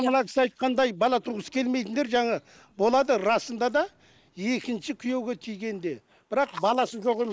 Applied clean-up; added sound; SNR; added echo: neural mask model Resemble Enhance denoiser.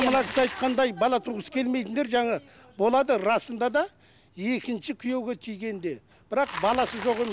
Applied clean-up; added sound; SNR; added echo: none; Bicycle; 16 dB; none.